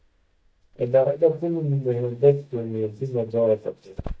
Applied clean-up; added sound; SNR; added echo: neural mask model DeepFilterNet 3.